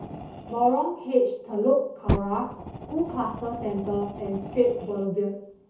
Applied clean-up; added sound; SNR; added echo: none; Fire; 9 dB; reverberation time 0.5 s.